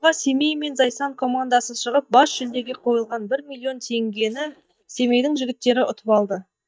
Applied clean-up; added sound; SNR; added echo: neural mask model DeepFilterNet 3.